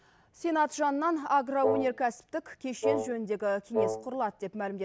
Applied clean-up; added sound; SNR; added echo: none; Wind instrument, woodwind instrument; 1 dB; none.